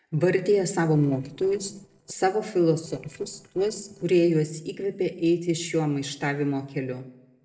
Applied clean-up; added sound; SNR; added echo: neural separator model SepFormer DNS4.